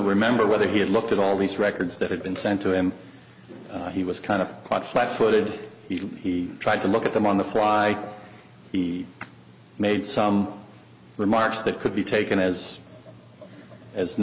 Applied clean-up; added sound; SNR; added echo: none; none; none; none.